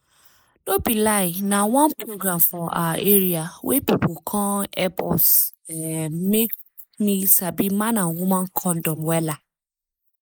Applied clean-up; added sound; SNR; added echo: neural mask model Resemble Enhance denoiser.